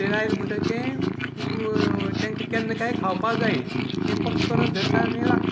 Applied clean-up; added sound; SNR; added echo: none; Purr; -3 dB; none.